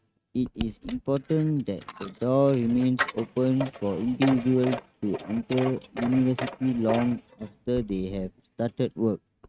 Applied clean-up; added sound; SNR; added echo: neural mask model RNNoise.